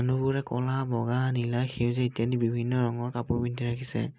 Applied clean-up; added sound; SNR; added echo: none; none; none; none.